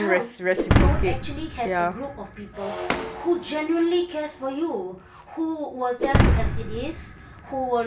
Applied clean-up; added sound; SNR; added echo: none; Shatter; -1 dB; none.